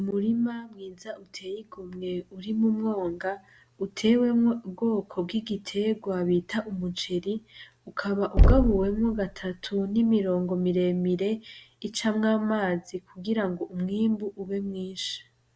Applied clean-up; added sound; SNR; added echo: none; Knock; -1 dB; none.